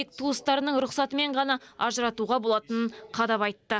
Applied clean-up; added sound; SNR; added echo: none; none; none; none.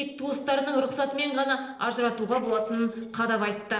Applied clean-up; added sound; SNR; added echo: neural separator model SepFormer DNS4.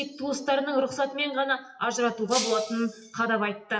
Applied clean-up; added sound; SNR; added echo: classical method WPE with log-MMSE.